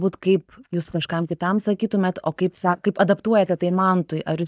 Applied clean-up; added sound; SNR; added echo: neural mask model DeepFilterNet 3.